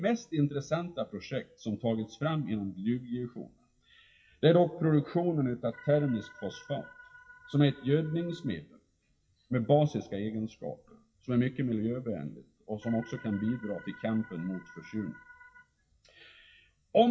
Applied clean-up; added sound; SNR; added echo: classical method WPE with log-MMSE.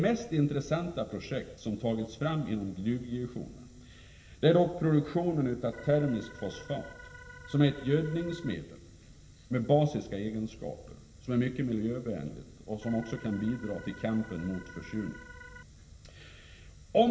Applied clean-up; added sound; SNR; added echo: none; Organ; 19 dB; reverberation time 2.2 s.